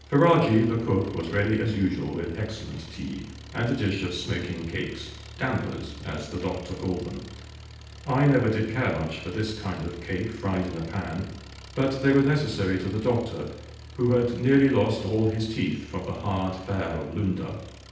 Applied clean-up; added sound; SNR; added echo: none; Engine; 17 dB; reverberation time 0.9 s.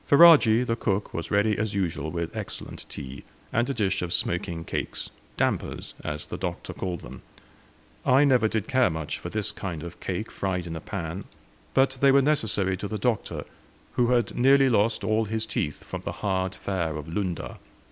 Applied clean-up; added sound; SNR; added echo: none; none; none; none.